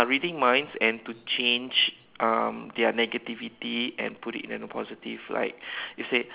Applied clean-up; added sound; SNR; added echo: none; none; none; none.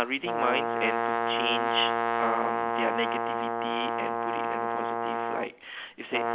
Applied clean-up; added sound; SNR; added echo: none; Brass instrument; -4 dB; none.